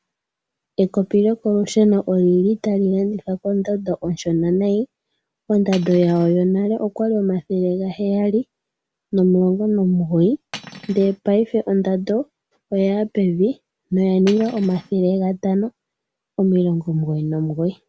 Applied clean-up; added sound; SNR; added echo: none; Cutlery, silverware; 17 dB; none.